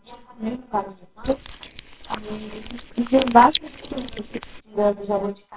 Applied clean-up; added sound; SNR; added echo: neural separator model SepFormer WHAMR!.